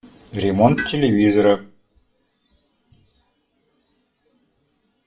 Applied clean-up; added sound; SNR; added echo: classical method WPE with log-MMSE.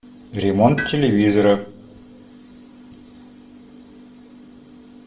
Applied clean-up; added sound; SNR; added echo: neural separator model SepFormer DNS4.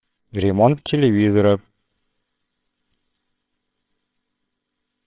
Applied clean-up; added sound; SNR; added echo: neural separator model SepFormer WHAMR!.